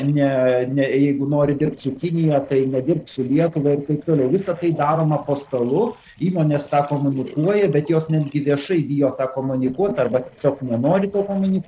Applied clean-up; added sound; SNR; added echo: neural separator model SepFormer DNS4.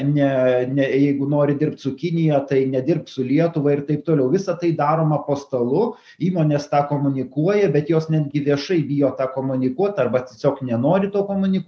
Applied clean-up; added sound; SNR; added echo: none; none; none; none.